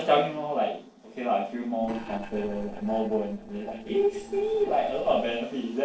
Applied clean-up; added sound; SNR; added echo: neural separator model SepFormer DNS4.